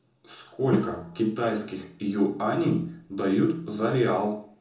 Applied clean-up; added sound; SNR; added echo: none; Drum; 13 dB; reverberation time 0.6 s.